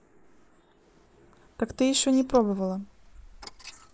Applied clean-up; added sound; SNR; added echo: neural mask model Resemble Enhance denoiser.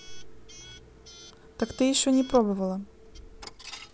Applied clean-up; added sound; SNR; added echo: none; Coin (dropping) / Alarm; 19 dB; none.